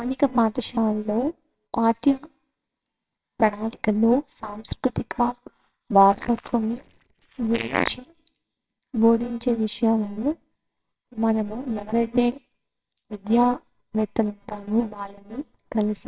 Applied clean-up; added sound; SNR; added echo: neural separator model SepFormer WHAMR!.